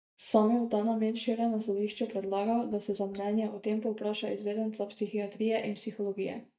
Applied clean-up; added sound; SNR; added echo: neural mask model DeepFilterNet 3.